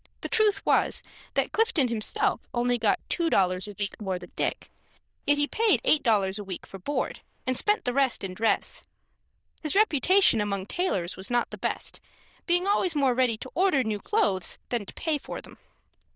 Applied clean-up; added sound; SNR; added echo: neural diffusion model UNIVERSE++.